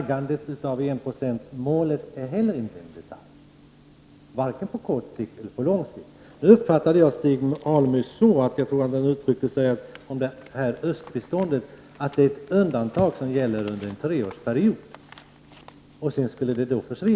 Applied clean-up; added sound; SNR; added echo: none; none; none; none.